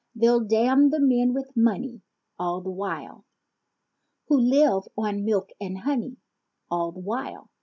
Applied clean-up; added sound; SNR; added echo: none; none; none; none.